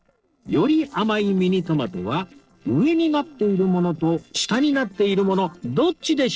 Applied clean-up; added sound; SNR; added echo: neural separator model SepFormer DNS4.